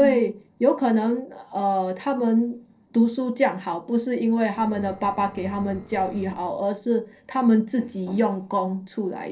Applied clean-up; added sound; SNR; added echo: neural separator model SepFormer DNS4.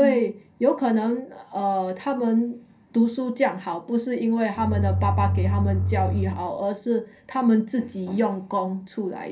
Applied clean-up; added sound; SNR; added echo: none; Bowed string instrument; -1 dB; reverberation time 0.3 s.